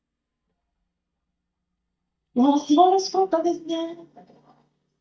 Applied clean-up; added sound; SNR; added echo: neural mask model DeepFilterNet 3.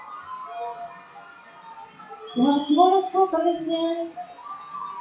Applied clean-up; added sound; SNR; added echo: classical method WPE with log-MMSE.